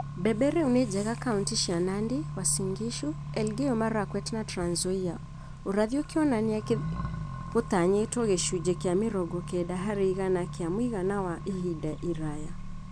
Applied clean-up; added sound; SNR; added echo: none; Accelerating, revving, vroom; 8 dB; none.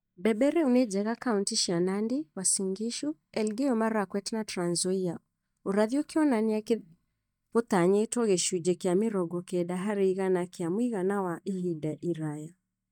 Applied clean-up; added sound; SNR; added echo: neural mask model DeepFilterNet 3.